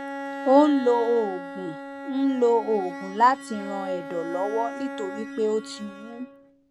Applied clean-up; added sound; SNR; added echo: none; Bowed string instrument; 11 dB; none.